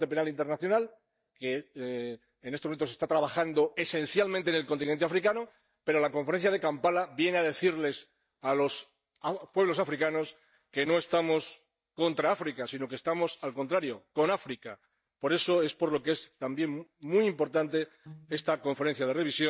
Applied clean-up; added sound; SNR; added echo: neural mask model DeepFilterNet 3.